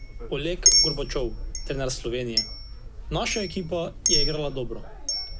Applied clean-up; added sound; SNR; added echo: none; Chink, clink; -4 dB; none.